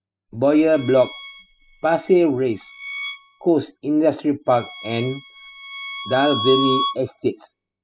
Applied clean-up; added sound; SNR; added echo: classical method spectral subtraction.